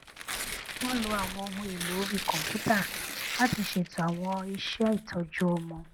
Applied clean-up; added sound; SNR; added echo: none; Tearing; 6 dB; none.